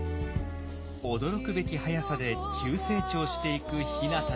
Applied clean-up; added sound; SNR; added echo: none; none; none; none.